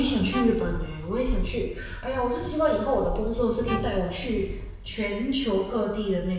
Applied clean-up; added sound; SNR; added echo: none; Bowed string instrument; 15 dB; reverberation time 0.8 s.